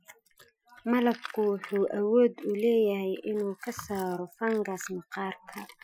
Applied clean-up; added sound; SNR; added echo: classical method Wiener filter.